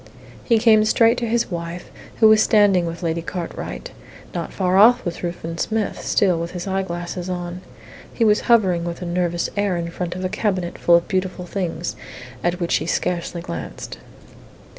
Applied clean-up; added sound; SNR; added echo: none; none; none; none.